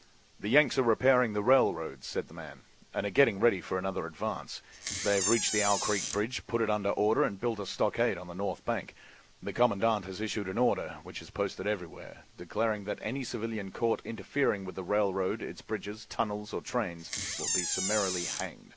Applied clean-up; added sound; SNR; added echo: none; Door; 3 dB; none.